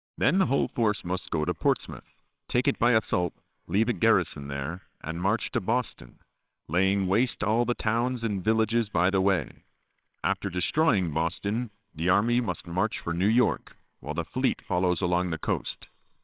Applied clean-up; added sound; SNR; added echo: neural separator model SepFormer WHAMR!.